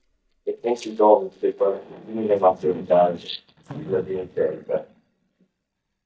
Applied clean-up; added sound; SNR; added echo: neural mask model DeepFilterNet 3.